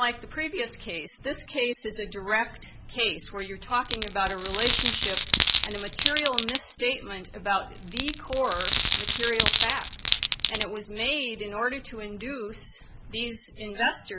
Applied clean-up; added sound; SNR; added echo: none; Glass; -2 dB; none.